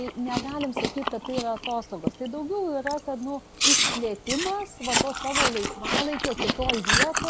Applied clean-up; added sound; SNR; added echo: none; Chewing, mastication; -2 dB; none.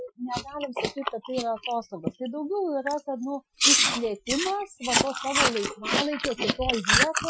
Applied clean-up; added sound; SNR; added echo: classical method Wiener filter.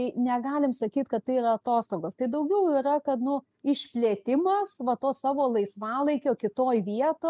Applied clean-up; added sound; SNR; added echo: none; none; none; none.